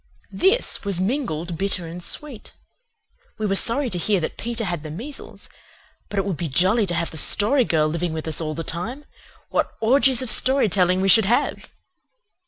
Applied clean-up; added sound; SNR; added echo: none; none; none; none.